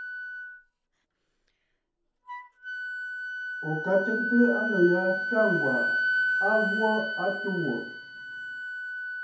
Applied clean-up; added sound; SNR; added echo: none; Wind instrument, woodwind instrument; 2 dB; reverberation time 0.6 s.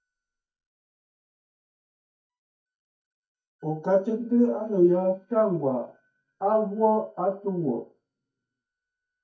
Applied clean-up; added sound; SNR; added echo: neural mask model DeepFilterNet 3.